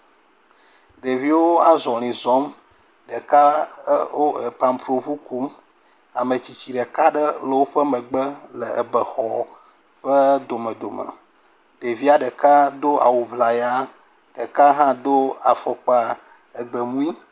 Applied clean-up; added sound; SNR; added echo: none; none; none; none.